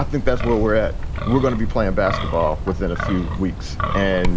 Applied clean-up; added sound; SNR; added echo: none; Wind; 1 dB; none.